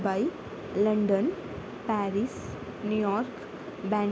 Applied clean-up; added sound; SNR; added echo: none; none; none; none.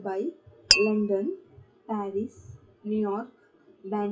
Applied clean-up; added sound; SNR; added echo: classical method WPE with log-MMSE.